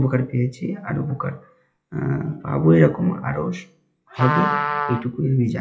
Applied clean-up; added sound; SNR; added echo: classical method WPE with log-MMSE.